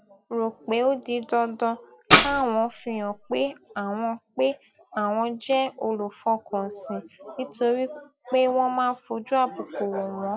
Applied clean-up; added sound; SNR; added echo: none; Tambourine; -3 dB; none.